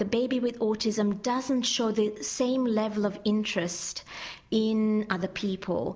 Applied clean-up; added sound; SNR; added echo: none; none; none; none.